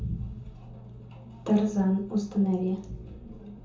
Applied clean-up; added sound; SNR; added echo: none; none; none; reverberation time 0.5 s.